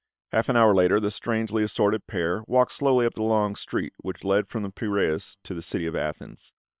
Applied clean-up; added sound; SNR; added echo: neural separator model SepFormer WHAM!.